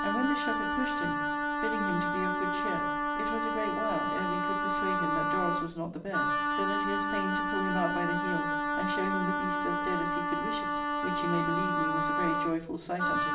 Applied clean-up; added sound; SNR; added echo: none; Wind instrument, woodwind instrument; -4 dB; reverberation time 0.7 s.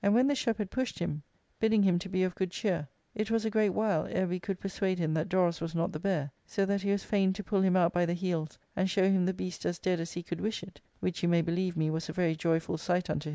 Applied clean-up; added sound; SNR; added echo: none; none; none; none.